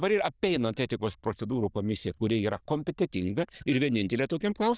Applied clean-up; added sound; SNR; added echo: neural diffusion model UNIVERSE++.